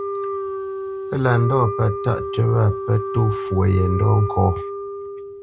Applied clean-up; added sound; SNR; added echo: none; Wind instrument, woodwind instrument; 6 dB; none.